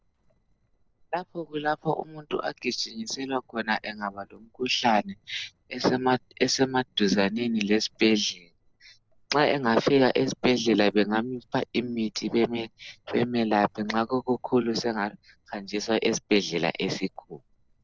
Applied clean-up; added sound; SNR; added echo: neural separator model SepFormer DNS4.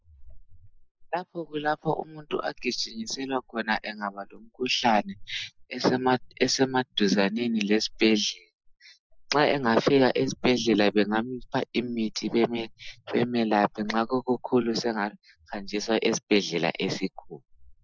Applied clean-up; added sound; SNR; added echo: classical method Wiener filter.